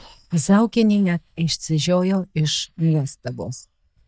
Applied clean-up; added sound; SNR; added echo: neural mask model DeepFilterNet 3.